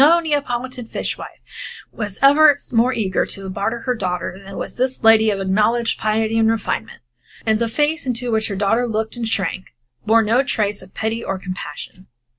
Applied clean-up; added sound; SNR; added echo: none; none; none; none.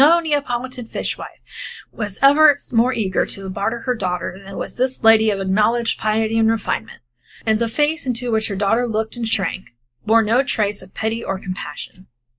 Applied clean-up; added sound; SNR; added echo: neural mask model Resemble Enhance denoiser.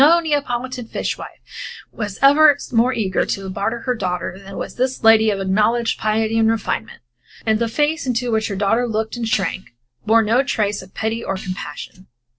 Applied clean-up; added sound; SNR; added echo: neural separator model SepFormer DNS4.